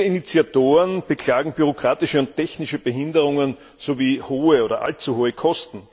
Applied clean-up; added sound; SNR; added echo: none; none; none; none.